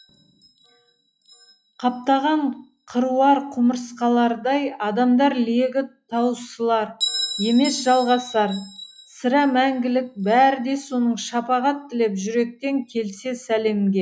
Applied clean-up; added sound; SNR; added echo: classical method log-MMSE.